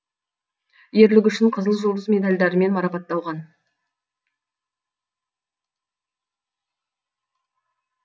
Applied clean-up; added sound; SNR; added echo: none; none; none; none.